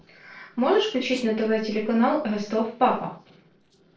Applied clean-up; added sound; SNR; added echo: neural separator model SepFormer DNS4.